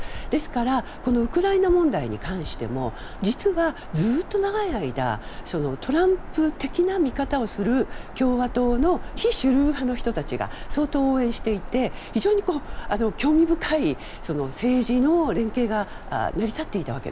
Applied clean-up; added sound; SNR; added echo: none; Bird vocalization, bird call, bird song; 10 dB; none.